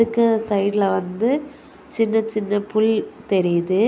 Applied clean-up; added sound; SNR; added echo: none; none; none; none.